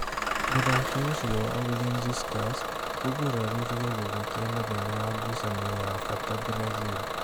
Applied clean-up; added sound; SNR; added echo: none; Engine starting / Bus; 0 dB; none.